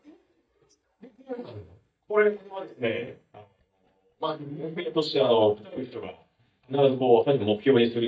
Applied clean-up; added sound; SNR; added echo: neural mask model DeepFilterNet 3.